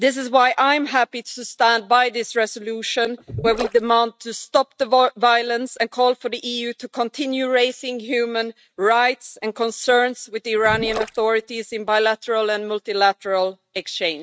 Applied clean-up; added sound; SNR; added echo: neural mask model RNNoise.